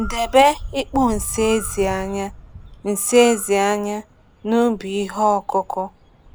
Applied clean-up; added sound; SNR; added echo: none; Bird; 15 dB; none.